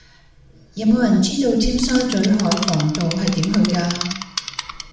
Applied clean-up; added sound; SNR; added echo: none; Insect; 9 dB; reverberation time 0.7 s.